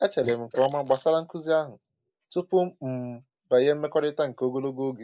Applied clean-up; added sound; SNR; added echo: neural mask model Resemble Enhance denoiser.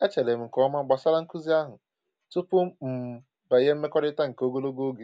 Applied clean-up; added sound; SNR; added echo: none; none; none; none.